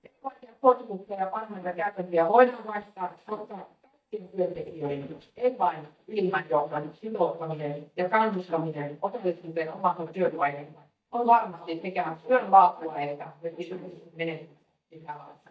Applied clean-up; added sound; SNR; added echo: neural mask model DeepFilterNet 3.